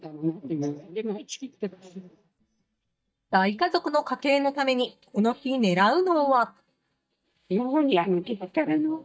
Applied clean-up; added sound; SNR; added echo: neural mask model DeepFilterNet 3.